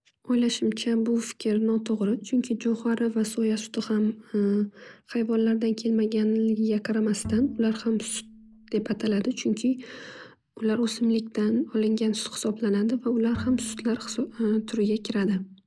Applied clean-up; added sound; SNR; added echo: none; Bowed string instrument; 14 dB; none.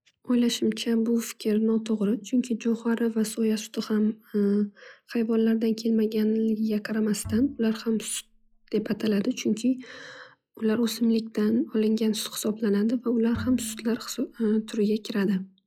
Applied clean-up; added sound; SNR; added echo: classical method log-MMSE.